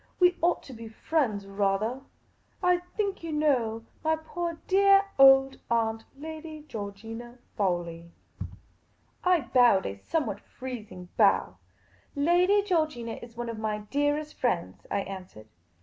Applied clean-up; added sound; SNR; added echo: none; none; none; none.